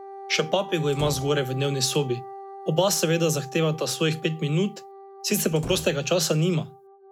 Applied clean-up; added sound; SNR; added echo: none; Wind instrument, woodwind instrument + Slam; 14 dB; none.